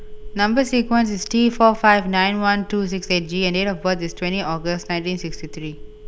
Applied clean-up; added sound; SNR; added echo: none; Telephone; 14 dB; none.